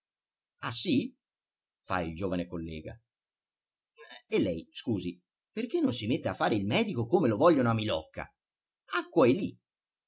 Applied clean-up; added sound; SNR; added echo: none; none; none; none.